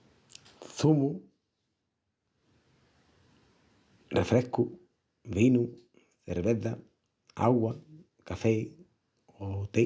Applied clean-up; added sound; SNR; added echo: none; none; none; none.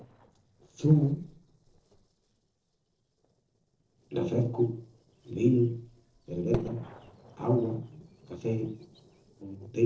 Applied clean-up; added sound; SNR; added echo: neural separator model SepFormer DNS4.